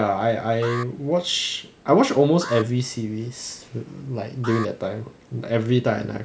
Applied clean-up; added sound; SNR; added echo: none; Alarm; 16 dB; none.